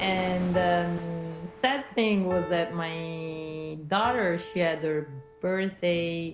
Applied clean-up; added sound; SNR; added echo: none; Thunder + Piano; 13 dB; none.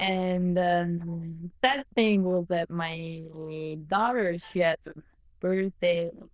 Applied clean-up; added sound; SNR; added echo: neural diffusion model UNIVERSE++.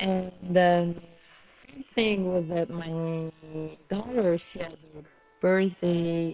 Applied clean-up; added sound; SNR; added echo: neural separator model SepFormer WHAM!.